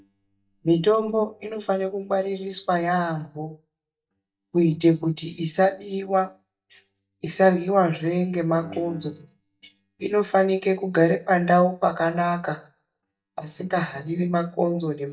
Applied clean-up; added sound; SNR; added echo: neural mask model DeepFilterNet 3.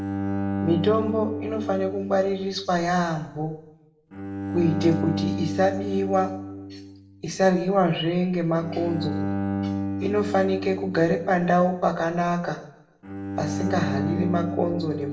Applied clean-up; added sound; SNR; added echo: none; Bowed string instrument; 5 dB; reverberation time 0.6 s.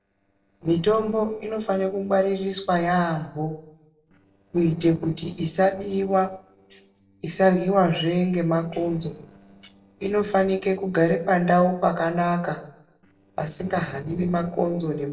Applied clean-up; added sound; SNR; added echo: neural separator model SepFormer DNS4.